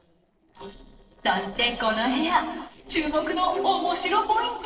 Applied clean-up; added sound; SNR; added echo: neural separator model SepFormer DNS4.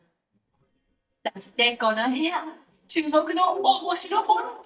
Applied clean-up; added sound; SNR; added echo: neural mask model DeepFilterNet 3.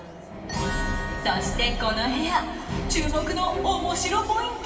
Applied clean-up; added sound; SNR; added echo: none; Train; 18 dB; reverberation time 2.5 s.